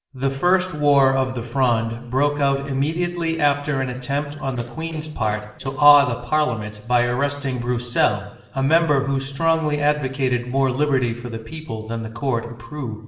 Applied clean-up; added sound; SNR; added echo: neural separator model SepFormer DNS4.